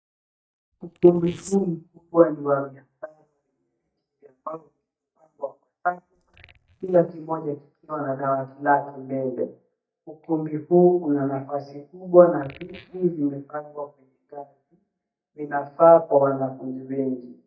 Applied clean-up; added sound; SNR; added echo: neural mask model DeepFilterNet 3.